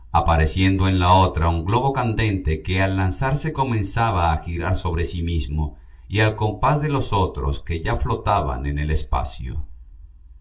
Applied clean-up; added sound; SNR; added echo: none; none; none; reverberation time 0.2 s.